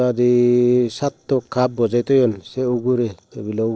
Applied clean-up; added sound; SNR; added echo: neural separator model SepFormer DNS4.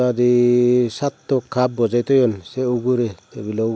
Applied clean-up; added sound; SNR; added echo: none; none; none; none.